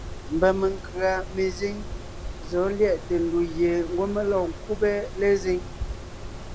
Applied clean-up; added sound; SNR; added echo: none; Mechanisms; 9 dB; none.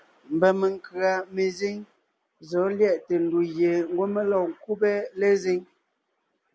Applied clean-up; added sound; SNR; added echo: none; none; none; none.